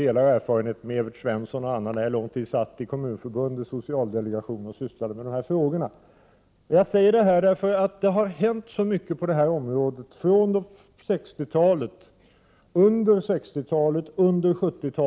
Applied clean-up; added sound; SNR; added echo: none; none; none; none.